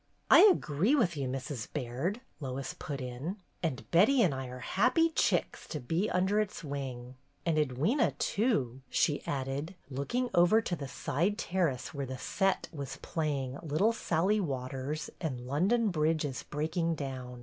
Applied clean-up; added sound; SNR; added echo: none; none; none; none.